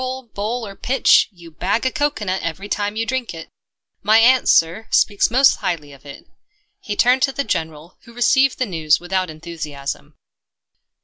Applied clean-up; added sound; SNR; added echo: none; none; none; none.